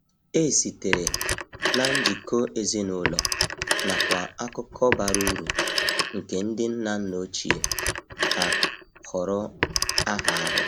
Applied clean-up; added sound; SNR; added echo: none; Telephone; -1 dB; none.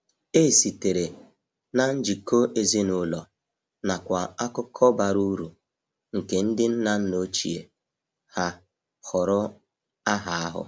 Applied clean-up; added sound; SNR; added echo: none; none; none; none.